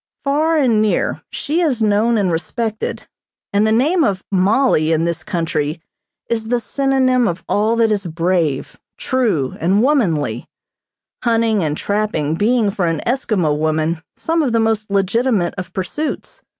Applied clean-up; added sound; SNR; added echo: none; none; none; none.